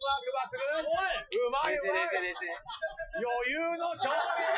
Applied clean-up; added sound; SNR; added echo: classical method Wiener filter.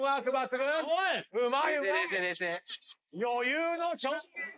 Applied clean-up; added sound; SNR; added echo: neural mask model Resemble Enhance denoiser.